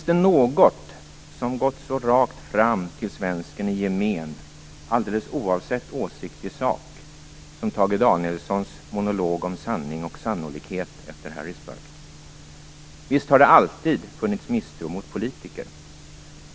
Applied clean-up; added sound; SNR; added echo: none; none; none; none.